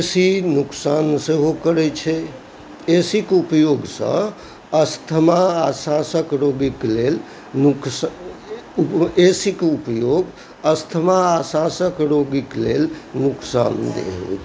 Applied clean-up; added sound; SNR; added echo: none; none; none; none.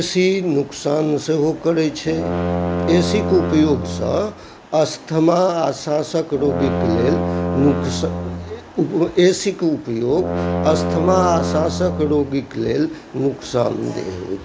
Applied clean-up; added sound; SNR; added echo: none; Brass instrument; 4 dB; none.